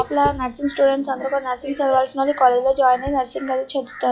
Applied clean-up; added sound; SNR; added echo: classical method log-MMSE.